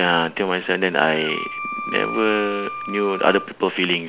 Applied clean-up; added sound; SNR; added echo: none; Wind instrument, woodwind instrument; 9 dB; none.